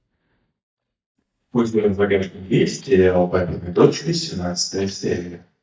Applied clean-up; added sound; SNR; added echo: neural mask model DeepFilterNet 3.